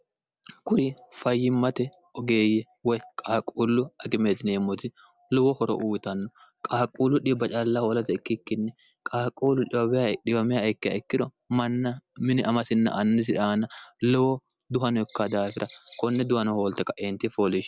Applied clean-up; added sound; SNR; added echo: none; none; none; none.